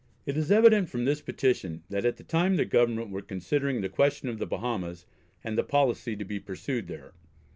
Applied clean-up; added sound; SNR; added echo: none; none; none; none.